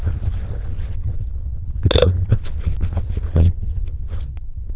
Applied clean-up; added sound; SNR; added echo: neural diffusion model UNIVERSE++.